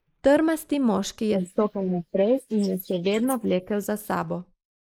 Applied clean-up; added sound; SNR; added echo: neural mask model Resemble Enhance denoiser.